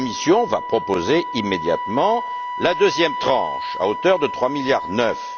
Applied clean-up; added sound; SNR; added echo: none; Wind instrument, woodwind instrument; 7 dB; none.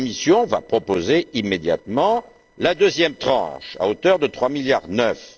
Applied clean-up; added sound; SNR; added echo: neural separator model SepFormer DNS4.